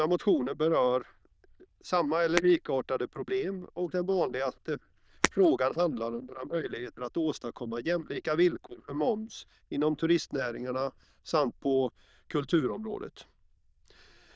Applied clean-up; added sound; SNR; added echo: neural diffusion model UNIVERSE++.